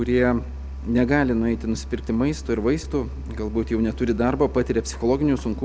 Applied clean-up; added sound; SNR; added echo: none; Engine; 10 dB; none.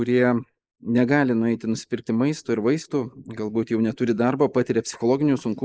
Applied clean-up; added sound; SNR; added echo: neural mask model Resemble Enhance denoiser.